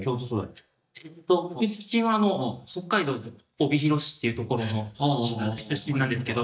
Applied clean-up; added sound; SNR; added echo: neural mask model DeepFilterNet 3.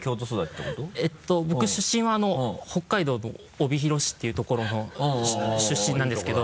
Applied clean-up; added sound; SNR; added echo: none; none; none; none.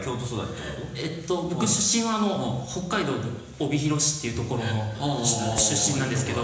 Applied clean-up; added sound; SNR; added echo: none; Rattle (instrument); 8 dB; reverberation time 1.0 s.